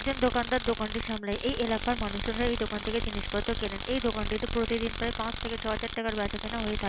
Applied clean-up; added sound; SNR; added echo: none; Tools; 4 dB; none.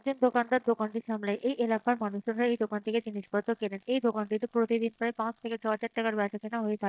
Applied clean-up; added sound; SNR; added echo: neural mask model DeepFilterNet 3.